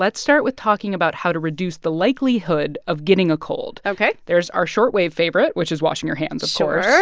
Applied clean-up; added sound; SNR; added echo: none; none; none; none.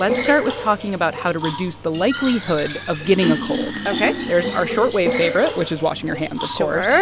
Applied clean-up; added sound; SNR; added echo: none; Fill (with liquid); 6 dB; none.